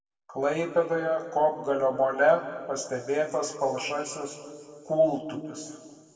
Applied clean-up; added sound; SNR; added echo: none; none; none; reverberation time 2.0 s.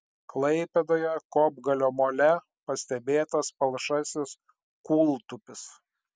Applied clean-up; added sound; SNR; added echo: none; none; none; none.